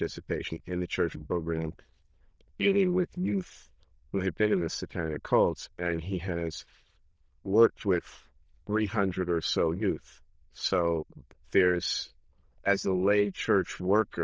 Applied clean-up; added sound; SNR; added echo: neural diffusion model UNIVERSE++.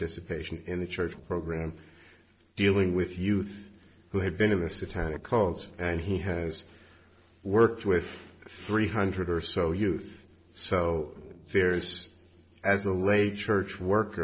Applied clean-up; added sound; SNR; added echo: neural separator model SepFormer DNS4.